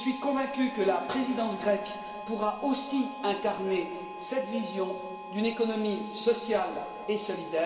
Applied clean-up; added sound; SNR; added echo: none; Harmonica; 11 dB; reverberation time 2.2 s.